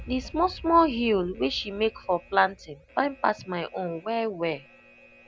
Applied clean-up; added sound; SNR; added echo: none; Alarm; 20 dB; none.